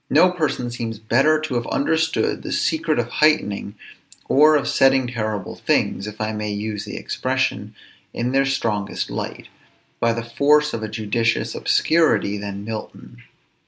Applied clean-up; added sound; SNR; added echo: none; none; none; none.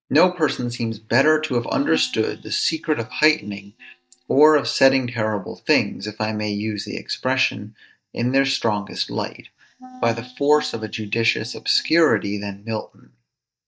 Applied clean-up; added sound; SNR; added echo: neural mask model DeepFilterNet 3.